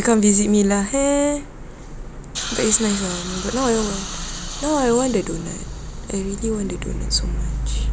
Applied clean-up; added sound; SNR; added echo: none; Hiss; 14 dB; none.